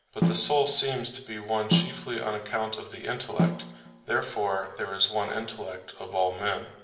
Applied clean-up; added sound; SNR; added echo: none; Snare drum; 1 dB; reverberation time 0.7 s.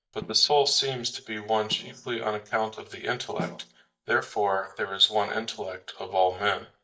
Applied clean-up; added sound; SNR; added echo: neural mask model DeepFilterNet 3.